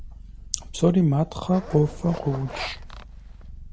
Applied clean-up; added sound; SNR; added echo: none; Zipper (clothing) + Purr; 13 dB; none.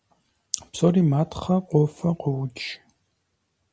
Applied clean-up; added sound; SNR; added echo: none; none; none; none.